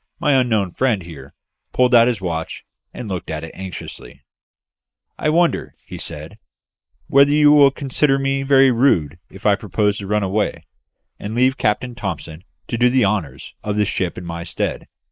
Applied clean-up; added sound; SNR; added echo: neural mask model Resemble Enhance denoiser.